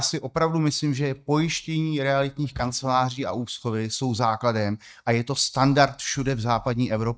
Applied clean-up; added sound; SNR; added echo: neural mask model DeepFilterNet 3.